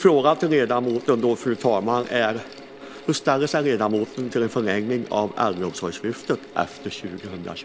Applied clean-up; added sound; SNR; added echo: none; Mechanical fan; 18 dB; none.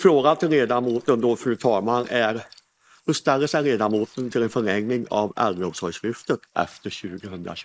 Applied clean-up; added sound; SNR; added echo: neural mask model Resemble Enhance denoiser.